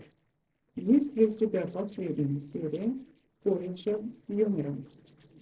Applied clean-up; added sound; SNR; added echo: neural separator model SepFormer DNS4.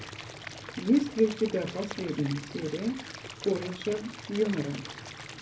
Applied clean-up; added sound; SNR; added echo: none; Stream / Liquid; 12 dB; reverberation time 0.3 s.